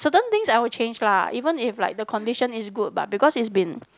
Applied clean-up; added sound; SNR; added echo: none; none; none; none.